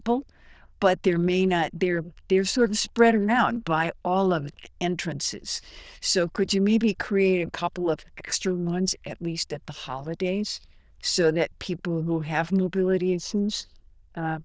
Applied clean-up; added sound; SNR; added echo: neural diffusion model UNIVERSE++.